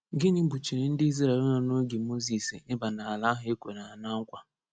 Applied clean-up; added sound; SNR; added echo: none; none; none; none.